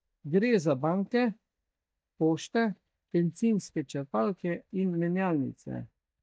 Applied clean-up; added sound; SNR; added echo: neural mask model DeepFilterNet 3.